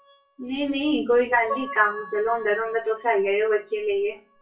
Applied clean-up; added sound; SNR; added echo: classical method WPE with log-MMSE.